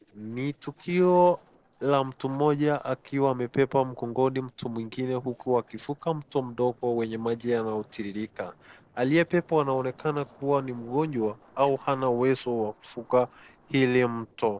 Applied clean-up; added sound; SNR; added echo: neural separator model SepFormer DNS4.